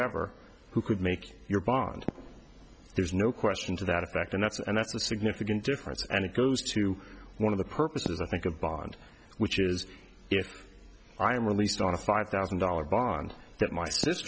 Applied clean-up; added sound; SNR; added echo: none; Fireworks; 19 dB; none.